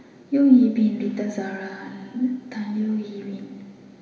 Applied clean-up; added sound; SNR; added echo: none; none; none; reverberation time 2.1 s.